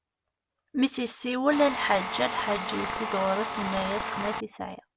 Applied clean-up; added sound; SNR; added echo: none; Tools; 3 dB; none.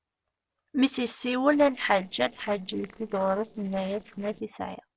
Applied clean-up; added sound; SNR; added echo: neural separator model SepFormer DNS4.